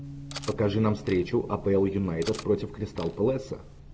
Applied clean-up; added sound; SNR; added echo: none; Bass guitar + Cutlery, silverware; 16 dB; none.